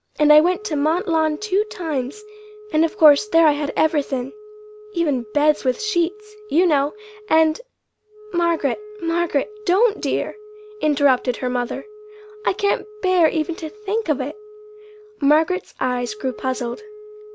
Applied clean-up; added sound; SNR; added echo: none; Wind instrument, woodwind instrument; 19 dB; none.